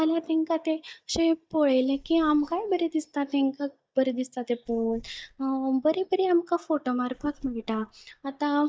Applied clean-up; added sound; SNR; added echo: neural mask model DeepFilterNet 3.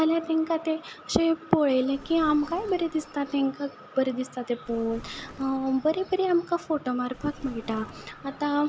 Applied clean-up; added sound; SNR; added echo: none; Thunder; 20 dB; none.